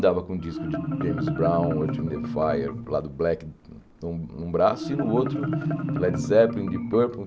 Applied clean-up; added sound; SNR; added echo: none; Marimba, xylophone; 4 dB; none.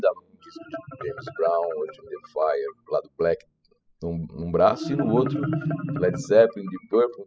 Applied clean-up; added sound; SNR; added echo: classical method spectral subtraction.